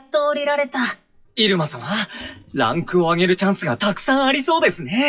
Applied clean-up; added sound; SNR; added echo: classical method WPE with log-MMSE.